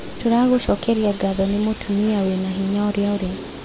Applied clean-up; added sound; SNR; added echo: none; Bird; 14 dB; none.